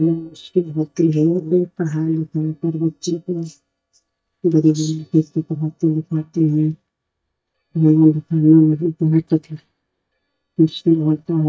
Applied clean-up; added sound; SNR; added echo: neural mask model DeepFilterNet 3.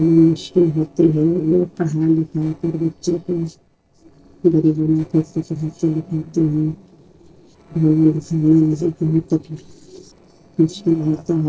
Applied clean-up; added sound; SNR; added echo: neural separator model SepFormer DNS4.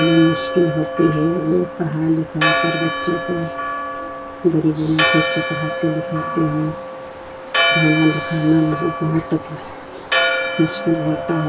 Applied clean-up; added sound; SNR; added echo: none; Church bell; 3 dB; reverberation time 0.1 s.